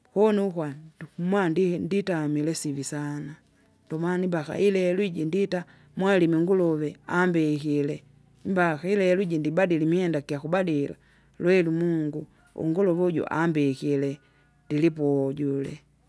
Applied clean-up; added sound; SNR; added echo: none; none; none; none.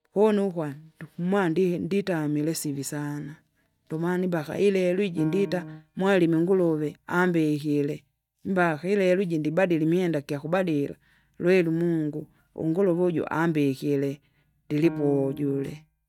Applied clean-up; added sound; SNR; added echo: neural mask model DeepFilterNet 3.